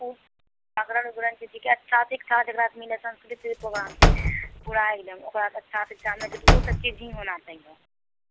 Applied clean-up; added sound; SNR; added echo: none; Slam / Wood; -5 dB; none.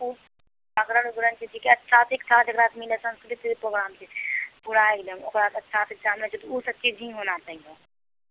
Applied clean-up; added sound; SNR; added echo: none; none; none; none.